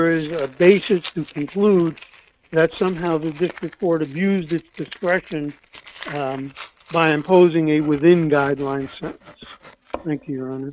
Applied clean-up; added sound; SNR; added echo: neural mask model RNNoise.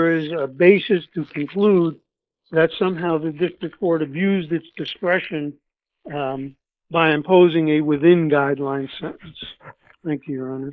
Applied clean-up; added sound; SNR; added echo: neural mask model Resemble Enhance denoiser.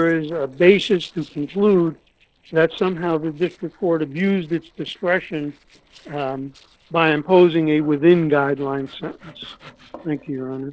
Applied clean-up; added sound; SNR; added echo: neural separator model SepFormer DNS4.